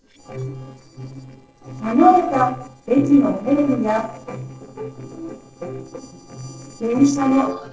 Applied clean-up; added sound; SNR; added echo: neural separator model SepFormer DNS4.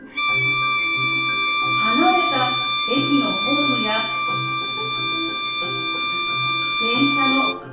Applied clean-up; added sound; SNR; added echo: none; Bowed string instrument; -4 dB; reverberation time 0.6 s.